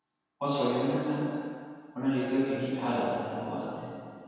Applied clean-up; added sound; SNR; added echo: none; none; none; reverberation time 2.1 s.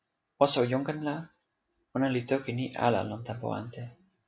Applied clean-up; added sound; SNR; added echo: none; none; none; none.